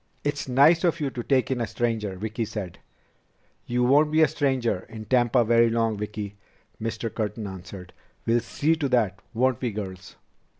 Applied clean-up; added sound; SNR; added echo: none; none; none; none.